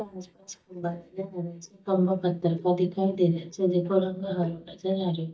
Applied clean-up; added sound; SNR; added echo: neural mask model DeepFilterNet 3.